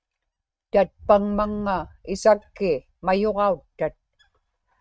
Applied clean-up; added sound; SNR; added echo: neural mask model RNNoise.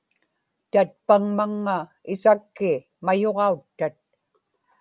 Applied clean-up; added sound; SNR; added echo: none; none; none; none.